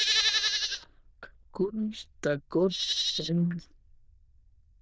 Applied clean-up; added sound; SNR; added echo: neural diffusion model UNIVERSE++.